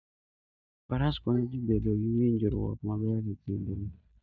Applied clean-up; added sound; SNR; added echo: neural mask model DeepFilterNet 3.